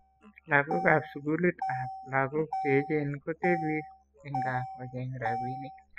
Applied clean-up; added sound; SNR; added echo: classical method spectral subtraction.